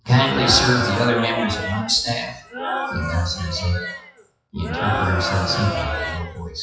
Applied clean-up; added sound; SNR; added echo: classical method WPE with log-MMSE.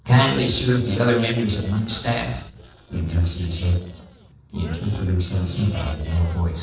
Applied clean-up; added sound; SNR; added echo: neural separator model SepFormer DNS4.